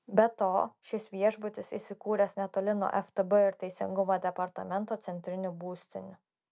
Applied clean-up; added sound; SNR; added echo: none; none; none; none.